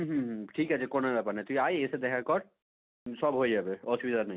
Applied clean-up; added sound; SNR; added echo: none; none; none; none.